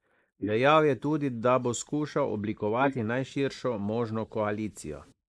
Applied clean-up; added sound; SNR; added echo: neural mask model Resemble Enhance denoiser.